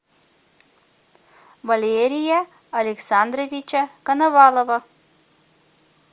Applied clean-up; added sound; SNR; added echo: none; none; none; none.